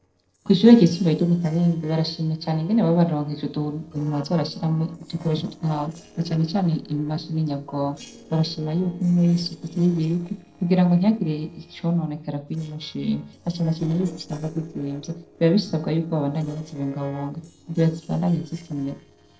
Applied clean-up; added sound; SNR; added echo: neural separator model SepFormer DNS4.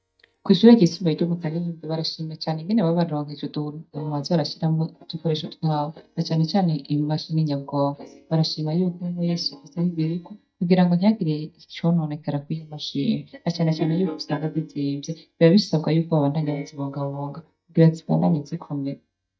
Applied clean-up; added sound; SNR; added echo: neural mask model DeepFilterNet 3.